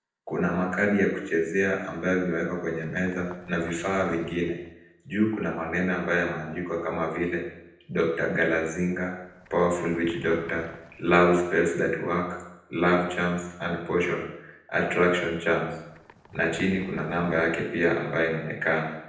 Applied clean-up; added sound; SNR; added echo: neural separator model SepFormer DNS4.